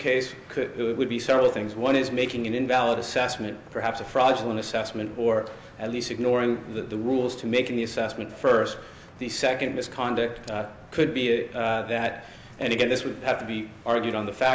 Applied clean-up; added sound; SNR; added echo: none; none; none; none.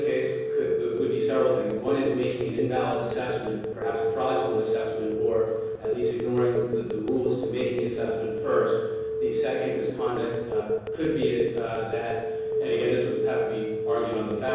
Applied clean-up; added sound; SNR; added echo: none; Telephone; 0 dB; reverberation time 1.3 s.